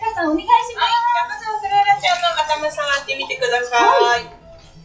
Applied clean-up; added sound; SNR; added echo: classical method WPE with log-MMSE.